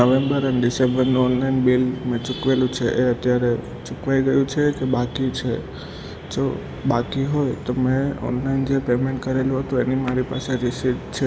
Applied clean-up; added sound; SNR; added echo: none; Clapping; 19 dB; none.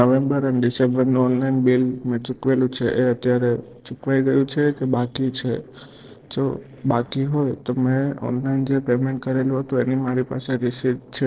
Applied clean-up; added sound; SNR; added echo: neural separator model SepFormer DNS4.